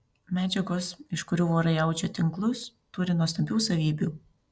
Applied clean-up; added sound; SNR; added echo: none; none; none; none.